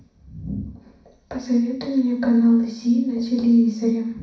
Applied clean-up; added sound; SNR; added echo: none; none; none; reverberation time 0.6 s.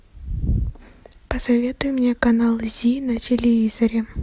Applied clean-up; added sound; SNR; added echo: none; none; none; none.